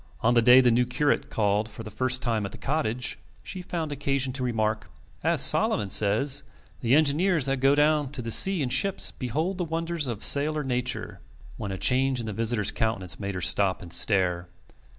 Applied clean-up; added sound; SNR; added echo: none; none; none; none.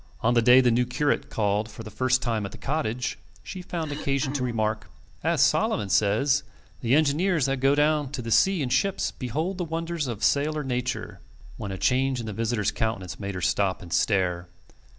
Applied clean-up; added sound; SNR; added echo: none; Cough; 12 dB; none.